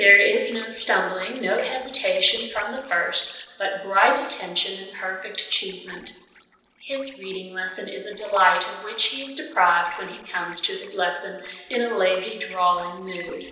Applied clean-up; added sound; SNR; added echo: neural separator model SepFormer DNS4.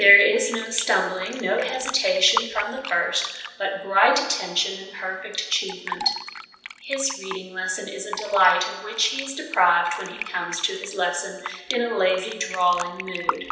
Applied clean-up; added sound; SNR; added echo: none; Fill (with liquid); 12 dB; reverberation time 0.9 s.